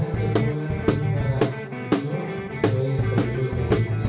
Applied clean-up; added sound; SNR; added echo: none; Guitar / Drum; -4 dB; reverberation time 1.0 s.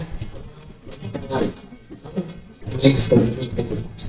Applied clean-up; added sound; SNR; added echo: neural mask model DeepFilterNet 3.